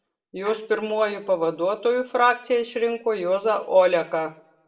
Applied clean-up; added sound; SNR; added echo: none; none; none; reverberation time 0.5 s.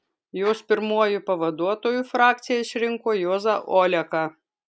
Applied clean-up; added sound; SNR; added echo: none; none; none; none.